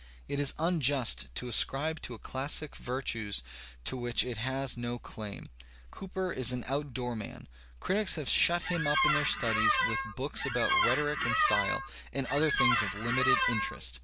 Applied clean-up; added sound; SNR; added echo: none; Squeak; -2 dB; none.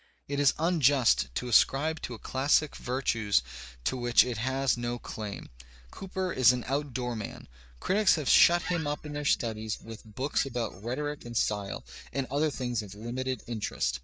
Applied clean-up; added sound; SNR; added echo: neural mask model DeepFilterNet 3.